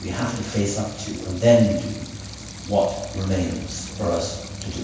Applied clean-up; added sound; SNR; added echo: none; Stream; 17 dB; reverberation time 0.7 s.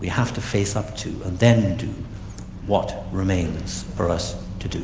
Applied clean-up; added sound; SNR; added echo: none; none; none; none.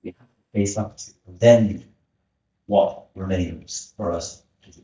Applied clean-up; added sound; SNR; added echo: neural mask model DeepFilterNet 3.